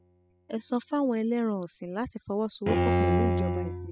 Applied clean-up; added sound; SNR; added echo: classical method spectral subtraction.